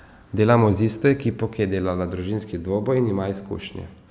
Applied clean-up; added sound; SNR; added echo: none; none; none; none.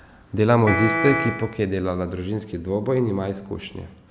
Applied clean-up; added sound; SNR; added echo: none; Piano; 1 dB; none.